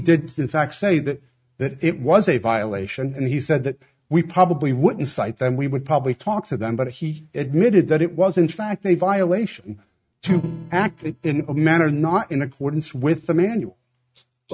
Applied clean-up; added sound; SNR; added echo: neural mask model RNNoise.